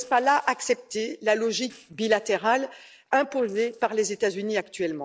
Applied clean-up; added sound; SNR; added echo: neural separator model SepFormer DNS4.